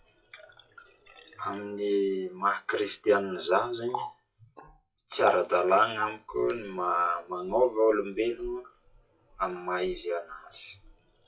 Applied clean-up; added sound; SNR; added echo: classical method WPE with log-MMSE.